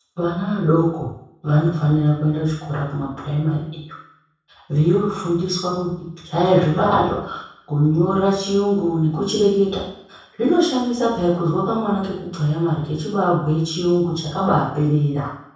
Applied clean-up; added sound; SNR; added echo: none; none; none; reverberation time 0.7 s.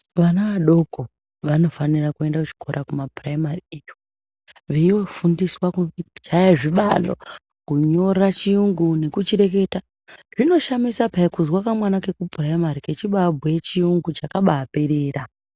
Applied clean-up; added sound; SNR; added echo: none; none; none; none.